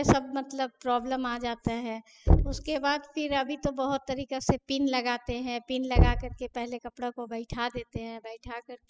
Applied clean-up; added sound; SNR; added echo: classical method spectral subtraction.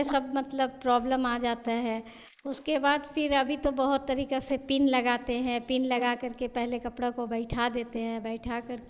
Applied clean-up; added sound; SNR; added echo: neural mask model Resemble Enhance denoiser.